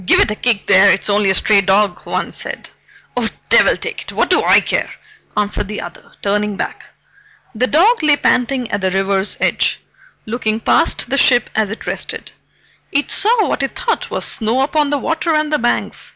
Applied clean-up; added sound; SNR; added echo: none; none; none; none.